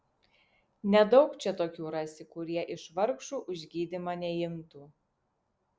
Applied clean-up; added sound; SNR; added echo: none; none; none; none.